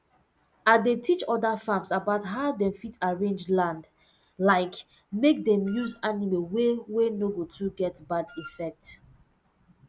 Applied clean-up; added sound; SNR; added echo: none; Wind instrument, woodwind instrument; 20 dB; none.